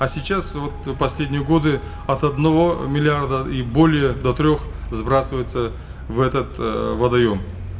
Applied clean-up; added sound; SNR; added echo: none; Traffic noise, roadway noise; 11 dB; reverberation time 0.7 s.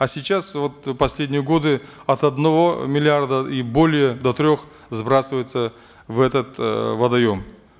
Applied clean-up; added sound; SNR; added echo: none; none; none; none.